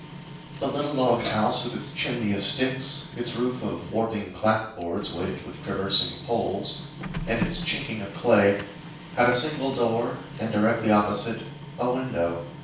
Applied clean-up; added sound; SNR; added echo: none; Printer; 12 dB; reverberation time 0.7 s.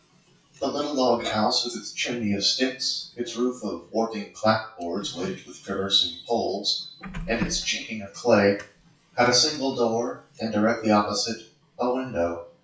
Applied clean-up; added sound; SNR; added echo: classical method WPE with log-MMSE.